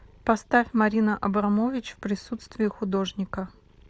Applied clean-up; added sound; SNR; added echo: none; none; none; none.